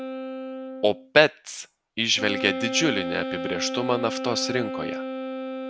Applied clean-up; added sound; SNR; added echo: none; Wind instrument, woodwind instrument; 6 dB; none.